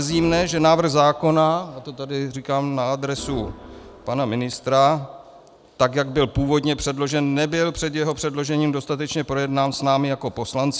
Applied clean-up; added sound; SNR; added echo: none; Organ; 17 dB; none.